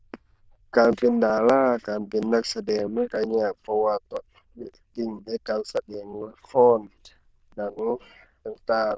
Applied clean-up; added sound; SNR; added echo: neural diffusion model UNIVERSE++.